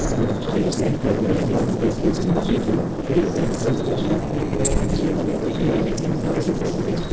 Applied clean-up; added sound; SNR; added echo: neural separator model SepFormer DNS4.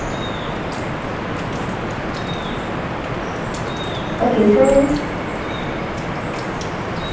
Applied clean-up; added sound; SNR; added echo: none; Drip; 1 dB; reverberation time 0.8 s.